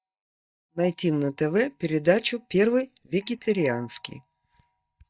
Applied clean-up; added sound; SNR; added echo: neural mask model DeepFilterNet 3.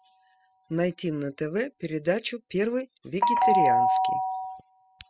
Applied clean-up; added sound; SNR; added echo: classical method spectral subtraction.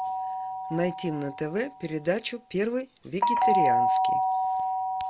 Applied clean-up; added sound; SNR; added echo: none; Doorbell; -4 dB; none.